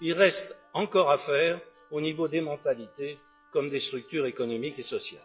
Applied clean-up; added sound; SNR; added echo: classical method log-MMSE.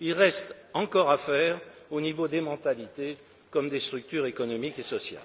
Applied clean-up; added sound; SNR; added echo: none; none; none; none.